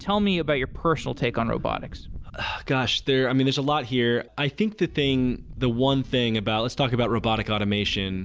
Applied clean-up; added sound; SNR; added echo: none; Wind; 16 dB; none.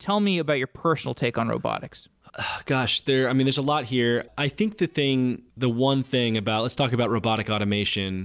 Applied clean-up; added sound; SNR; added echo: none; none; none; none.